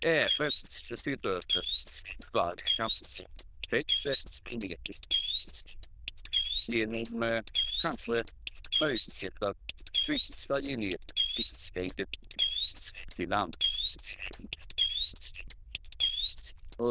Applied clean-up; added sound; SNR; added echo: neural diffusion model UNIVERSE++.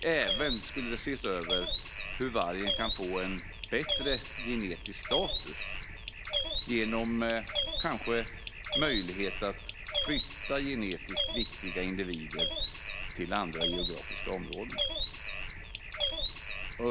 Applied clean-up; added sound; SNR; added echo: none; Bird; -4 dB; none.